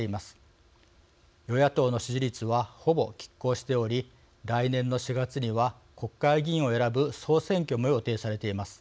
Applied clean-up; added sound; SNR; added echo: none; none; none; none.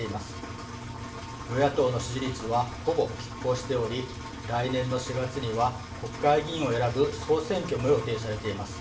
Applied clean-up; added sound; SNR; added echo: none; Engine; 9 dB; reverberation time 0.4 s.